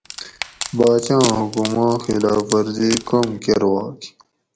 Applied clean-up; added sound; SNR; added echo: none; Wood; 12 dB; none.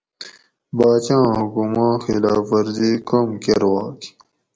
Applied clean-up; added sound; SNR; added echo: none; none; none; none.